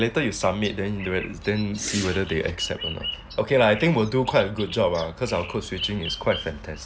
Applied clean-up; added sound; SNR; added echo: none; Whoosh, swoosh, swish + Bird vocalization, bird call, bird song; 12 dB; none.